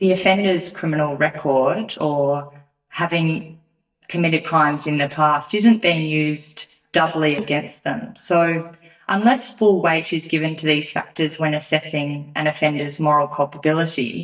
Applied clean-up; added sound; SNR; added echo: neural mask model DeepFilterNet 3.